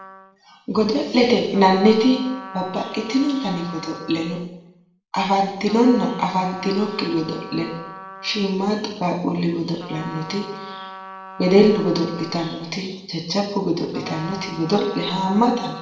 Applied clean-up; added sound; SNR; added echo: none; Trumpet; 17 dB; reverberation time 0.8 s.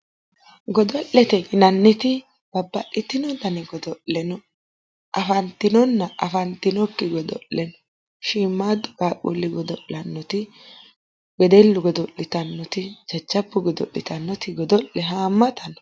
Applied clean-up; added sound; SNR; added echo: none; none; none; none.